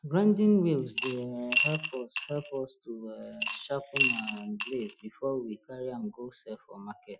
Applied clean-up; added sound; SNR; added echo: classical method Wiener filter.